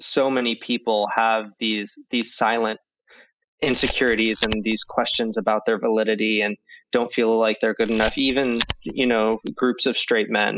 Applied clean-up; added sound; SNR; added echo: classical method spectral subtraction.